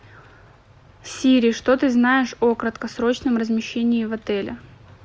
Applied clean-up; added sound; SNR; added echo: none; none; none; none.